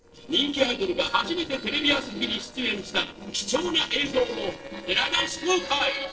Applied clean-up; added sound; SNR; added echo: neural separator model SepFormer DNS4.